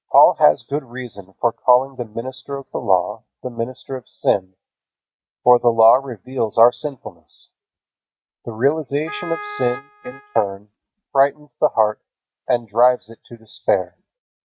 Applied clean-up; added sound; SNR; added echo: neural mask model RNNoise.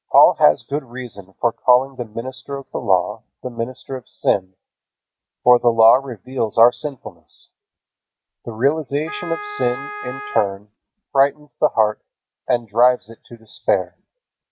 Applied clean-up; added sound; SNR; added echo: none; Wind instrument, woodwind instrument; 12 dB; none.